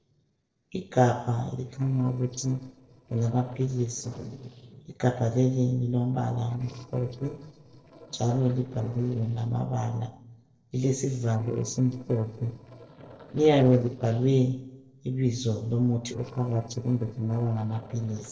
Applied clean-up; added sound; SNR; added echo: neural separator model SepFormer DNS4.